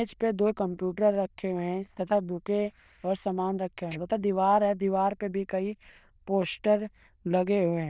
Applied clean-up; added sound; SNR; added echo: neural diffusion model UNIVERSE++.